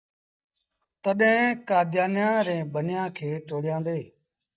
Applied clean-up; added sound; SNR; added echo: neural mask model DeepFilterNet 3.